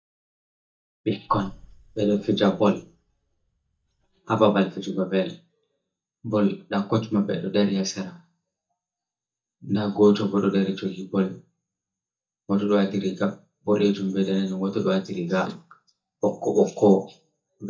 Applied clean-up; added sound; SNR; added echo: neural mask model DeepFilterNet 3.